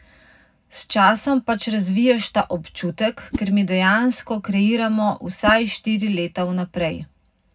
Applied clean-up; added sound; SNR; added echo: none; Whoosh, swoosh, swish; 15 dB; reverberation time 0.3 s.